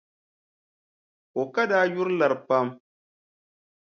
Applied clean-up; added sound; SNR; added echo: none; none; none; none.